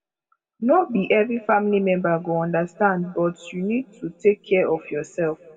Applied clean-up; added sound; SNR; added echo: none; none; none; reverberation time 1.7 s.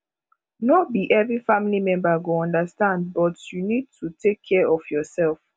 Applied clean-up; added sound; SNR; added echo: none; none; none; none.